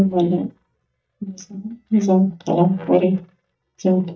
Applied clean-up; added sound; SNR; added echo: neural mask model DeepFilterNet 3.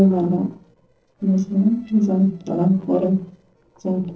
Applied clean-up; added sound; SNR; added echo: neural separator model SepFormer DNS4.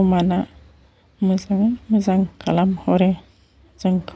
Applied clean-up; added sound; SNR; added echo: none; none; none; none.